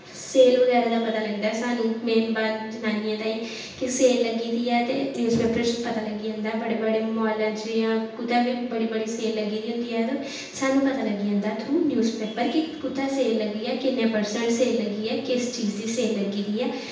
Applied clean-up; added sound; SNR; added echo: none; none; none; reverberation time 0.9 s.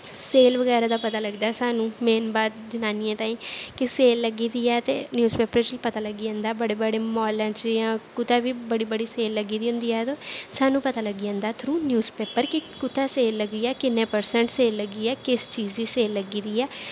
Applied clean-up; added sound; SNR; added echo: none; none; none; none.